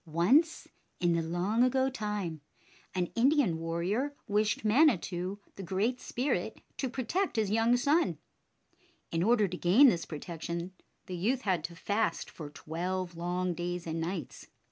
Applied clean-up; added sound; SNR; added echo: none; none; none; none.